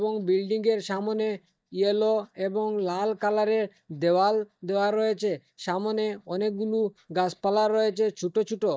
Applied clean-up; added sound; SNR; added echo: neural mask model DeepFilterNet 3.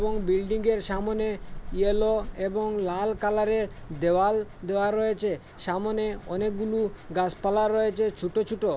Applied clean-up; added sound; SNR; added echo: none; Cricket / Motor vehicle (road); 11 dB; none.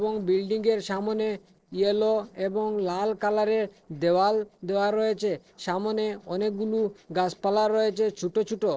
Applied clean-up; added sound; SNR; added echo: neural separator model SepFormer DNS4.